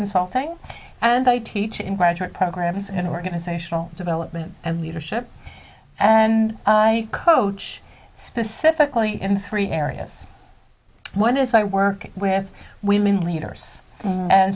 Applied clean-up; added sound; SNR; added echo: none; none; none; none.